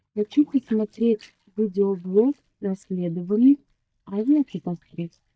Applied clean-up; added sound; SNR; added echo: neural mask model DeepFilterNet 3.